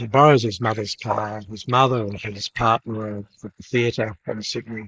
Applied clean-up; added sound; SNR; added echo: neural mask model Resemble Enhance denoiser.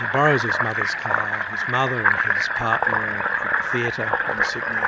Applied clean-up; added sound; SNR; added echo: none; Fill (with liquid); -5 dB; none.